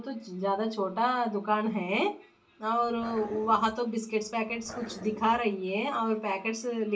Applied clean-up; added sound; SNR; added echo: none; Growling; 16 dB; reverberation time 0.2 s.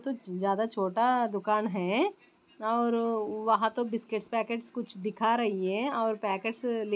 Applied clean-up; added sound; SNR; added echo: none; none; none; none.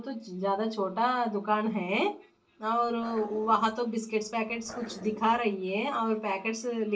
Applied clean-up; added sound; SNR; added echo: neural separator model SepFormer DNS4.